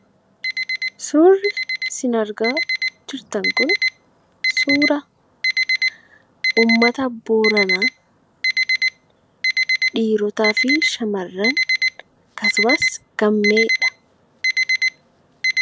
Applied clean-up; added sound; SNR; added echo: none; Alarm; 0 dB; none.